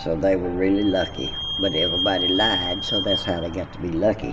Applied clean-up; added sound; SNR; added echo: none; Squeak / Vehicle; 5 dB; reverberation time 1.8 s.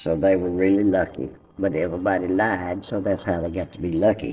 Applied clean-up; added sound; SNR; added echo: neural separator model SepFormer DNS4.